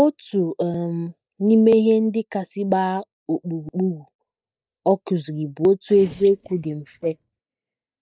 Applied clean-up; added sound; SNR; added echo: neural mask model DeepFilterNet 3.